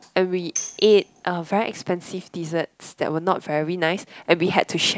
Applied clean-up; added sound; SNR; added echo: none; Tambourine; 13 dB; none.